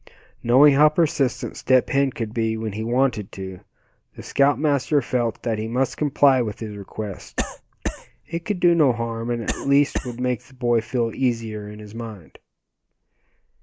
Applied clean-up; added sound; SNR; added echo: neural mask model Resemble Enhance denoiser.